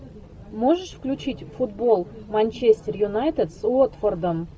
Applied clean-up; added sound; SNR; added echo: none; none; none; none.